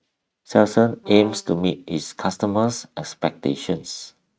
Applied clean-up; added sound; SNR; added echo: neural mask model RNNoise.